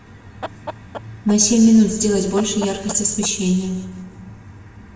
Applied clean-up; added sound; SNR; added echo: none; Chicken, rooster; 17 dB; reverberation time 1.3 s.